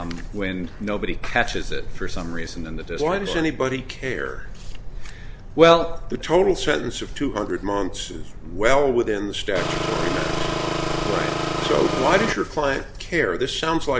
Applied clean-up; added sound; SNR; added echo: none; Engine; 2 dB; none.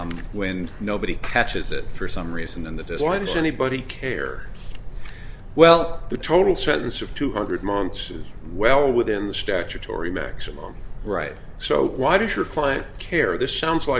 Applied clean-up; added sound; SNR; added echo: none; none; none; none.